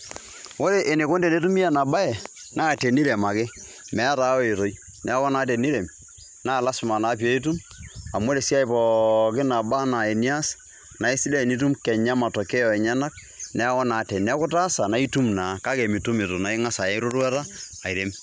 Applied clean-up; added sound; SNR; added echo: none; none; none; none.